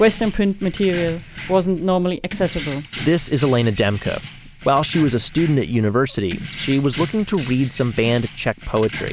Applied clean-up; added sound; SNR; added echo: none; Keys jangling; 14 dB; none.